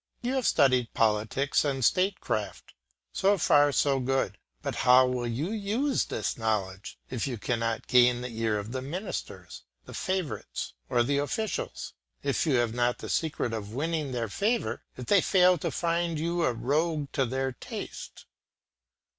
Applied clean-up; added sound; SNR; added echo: none; none; none; none.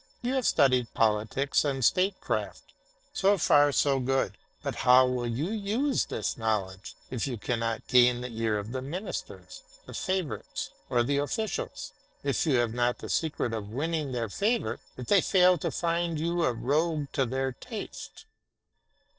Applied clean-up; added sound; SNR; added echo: neural separator model SepFormer DNS4.